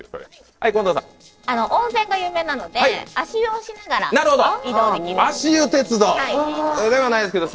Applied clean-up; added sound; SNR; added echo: neural separator model SepFormer DNS4.